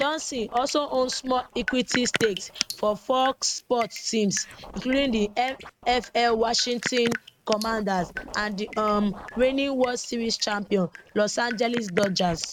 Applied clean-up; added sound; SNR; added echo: neural mask model RNNoise.